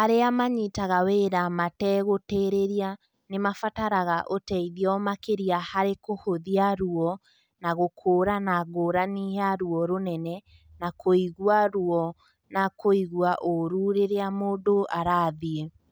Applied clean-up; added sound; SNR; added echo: none; none; none; none.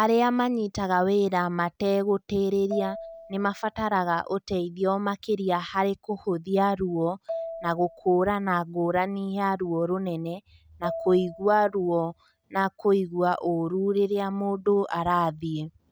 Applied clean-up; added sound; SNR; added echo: none; Marimba, xylophone; 15 dB; none.